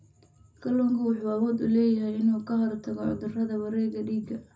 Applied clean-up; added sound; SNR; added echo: none; none; none; reverberation time 0.4 s.